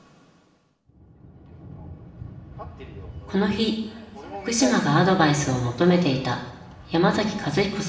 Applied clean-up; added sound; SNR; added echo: none; none; none; reverberation time 1.0 s.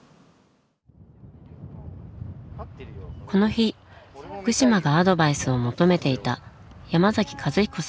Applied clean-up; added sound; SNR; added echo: none; none; none; none.